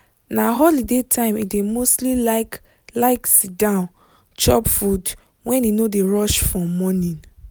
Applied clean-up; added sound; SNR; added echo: none; none; none; none.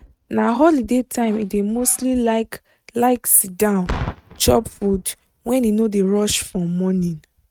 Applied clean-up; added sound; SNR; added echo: neural mask model RNNoise.